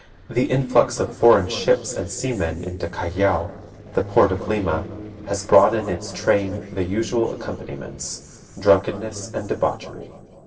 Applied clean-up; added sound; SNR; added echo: neural separator model SepFormer DNS4.